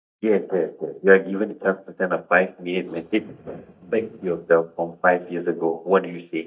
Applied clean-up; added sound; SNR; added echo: neural mask model DeepFilterNet 3.